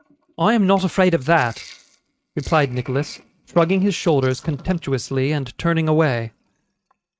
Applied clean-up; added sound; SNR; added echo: neural mask model RNNoise.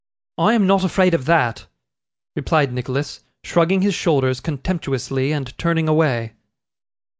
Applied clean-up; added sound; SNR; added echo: none; none; none; none.